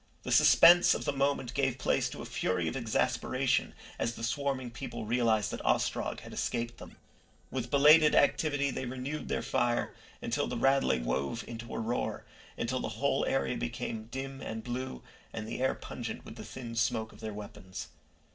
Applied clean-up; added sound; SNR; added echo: neural separator model SepFormer DNS4.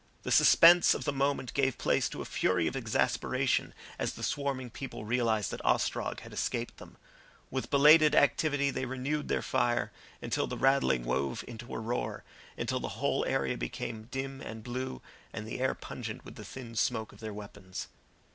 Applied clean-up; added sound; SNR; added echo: none; none; none; none.